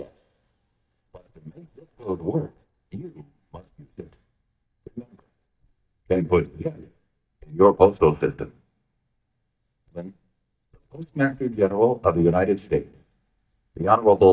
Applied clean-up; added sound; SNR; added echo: neural mask model DeepFilterNet 3.